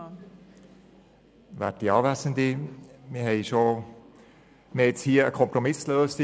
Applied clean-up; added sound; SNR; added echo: none; none; none; none.